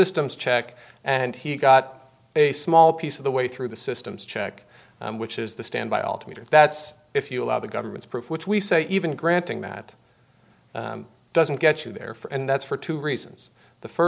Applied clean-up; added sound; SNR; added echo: none; none; none; none.